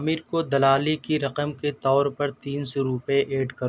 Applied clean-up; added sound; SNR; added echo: none; none; none; none.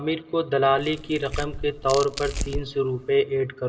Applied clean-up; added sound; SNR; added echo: none; Tearing; 8 dB; reverberation time 2.2 s.